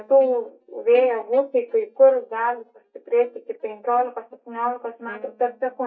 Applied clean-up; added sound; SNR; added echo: neural mask model DeepFilterNet 3.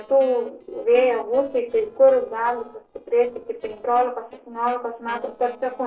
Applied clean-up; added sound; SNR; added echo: neural separator model SepFormer DNS4.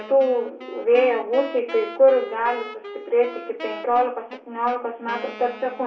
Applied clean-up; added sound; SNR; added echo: none; Wind instrument, woodwind instrument; 15 dB; reverberation time 0.3 s.